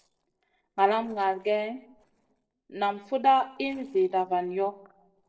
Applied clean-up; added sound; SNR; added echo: neural separator model SepFormer DNS4.